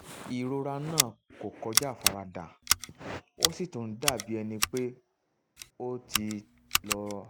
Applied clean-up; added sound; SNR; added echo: none; Scissors; -3 dB; none.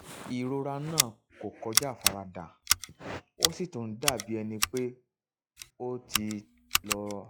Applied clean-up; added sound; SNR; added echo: classical method log-MMSE.